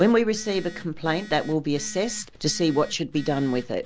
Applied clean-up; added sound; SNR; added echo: none; Telephone; 15 dB; none.